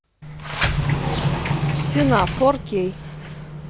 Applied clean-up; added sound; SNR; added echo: none; Sliding door; -1 dB; none.